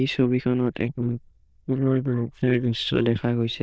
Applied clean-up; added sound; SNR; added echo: neural diffusion model UNIVERSE++.